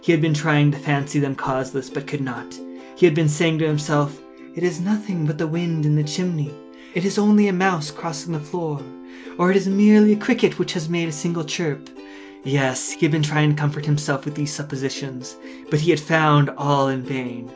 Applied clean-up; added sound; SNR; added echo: none; Plucked string instrument; 18 dB; none.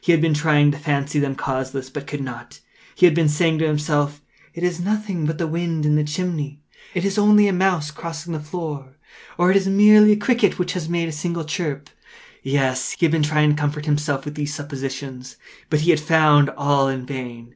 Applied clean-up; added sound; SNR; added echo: none; none; none; none.